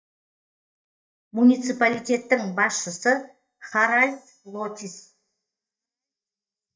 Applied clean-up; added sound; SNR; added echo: neural mask model DeepFilterNet 3.